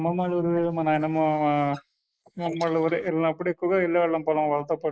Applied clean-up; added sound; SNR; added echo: neural mask model Resemble Enhance denoiser.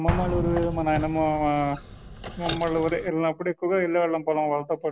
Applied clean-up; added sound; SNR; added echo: none; Squeak + Explosion; 8 dB; none.